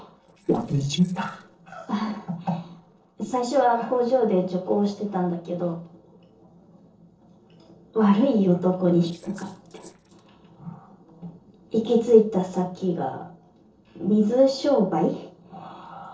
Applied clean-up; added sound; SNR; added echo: neural separator model SepFormer DNS4.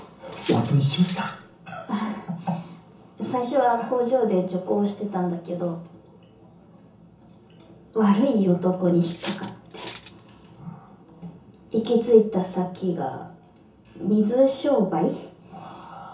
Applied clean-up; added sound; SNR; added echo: none; Cutlery, silverware; 9 dB; reverberation time 0.7 s.